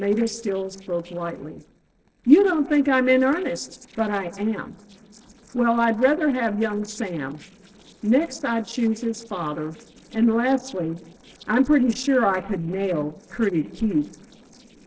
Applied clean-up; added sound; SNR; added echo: neural separator model SepFormer DNS4.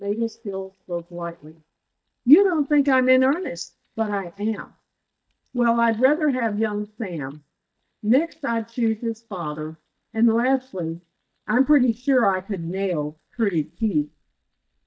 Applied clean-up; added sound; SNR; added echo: neural mask model DeepFilterNet 3.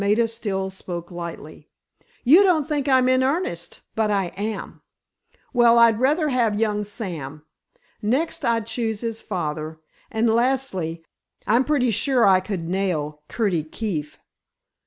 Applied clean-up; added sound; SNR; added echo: none; none; none; none.